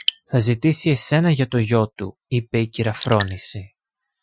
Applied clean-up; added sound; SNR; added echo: classical method Wiener filter.